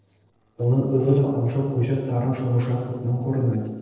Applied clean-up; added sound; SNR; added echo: neural separator model SepFormer DNS4.